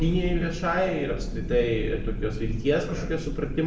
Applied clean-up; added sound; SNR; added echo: none; Thunder; 4 dB; reverberation time 0.7 s.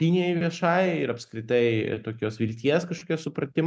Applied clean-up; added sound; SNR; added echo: none; none; none; none.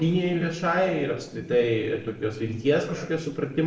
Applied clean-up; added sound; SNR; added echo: neural separator model SepFormer DNS4.